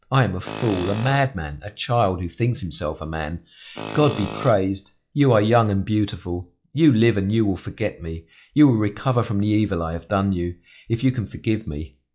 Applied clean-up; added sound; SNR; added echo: classical method log-MMSE.